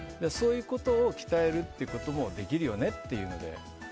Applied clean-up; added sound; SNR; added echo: none; none; none; none.